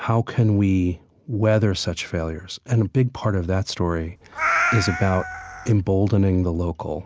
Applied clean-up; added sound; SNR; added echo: none; Meow; 4 dB; none.